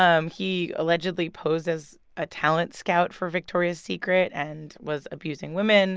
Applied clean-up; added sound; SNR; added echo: none; none; none; none.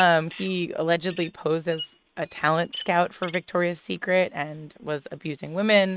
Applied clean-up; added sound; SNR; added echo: neural mask model RNNoise.